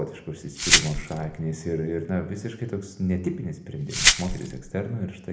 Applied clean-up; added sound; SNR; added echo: none; Glass; -5 dB; reverberation time 0.7 s.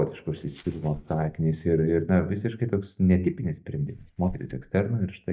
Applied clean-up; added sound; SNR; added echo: neural mask model DeepFilterNet 3.